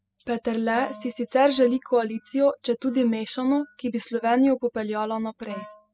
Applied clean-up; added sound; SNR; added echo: classical method spectral subtraction.